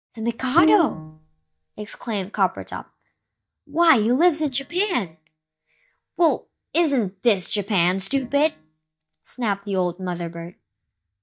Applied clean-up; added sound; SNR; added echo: neural mask model DeepFilterNet 3.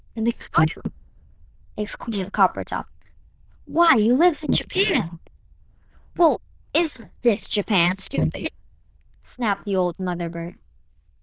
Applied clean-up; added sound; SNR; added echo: neural diffusion model UNIVERSE++.